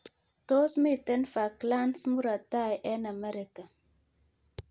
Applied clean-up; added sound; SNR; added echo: none; none; none; none.